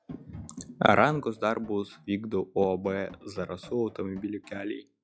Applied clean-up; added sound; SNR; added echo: classical method log-MMSE.